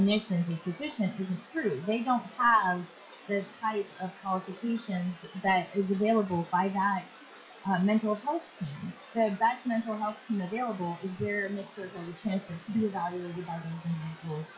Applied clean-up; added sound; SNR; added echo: classical method WPE with log-MMSE.